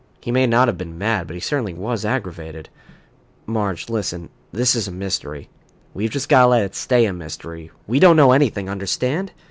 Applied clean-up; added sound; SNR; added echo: none; none; none; none.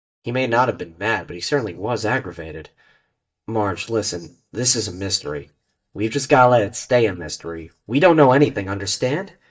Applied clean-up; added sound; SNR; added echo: neural mask model DeepFilterNet 3.